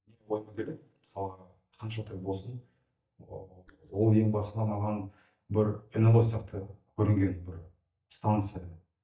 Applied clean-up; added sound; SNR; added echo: neural mask model DeepFilterNet 3.